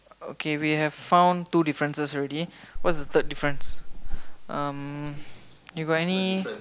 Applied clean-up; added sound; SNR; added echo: none; none; none; none.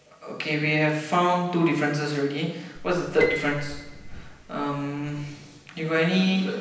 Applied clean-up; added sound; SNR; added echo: none; Piano; 12 dB; reverberation time 0.9 s.